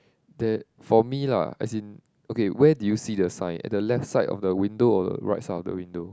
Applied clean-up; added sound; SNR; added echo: none; none; none; none.